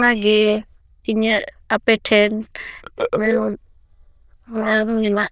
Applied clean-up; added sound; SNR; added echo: neural diffusion model UNIVERSE++.